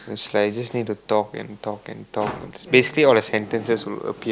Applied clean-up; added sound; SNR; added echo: none; none; none; none.